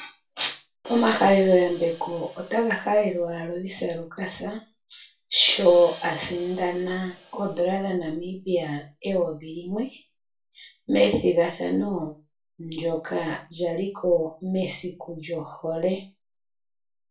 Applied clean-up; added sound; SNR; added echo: none; Crash cymbal; 19 dB; reverberation time 0.2 s.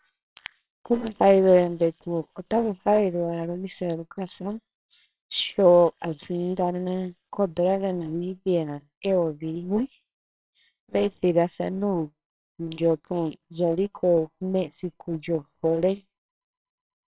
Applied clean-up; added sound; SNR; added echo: neural separator model SepFormer WHAMR!.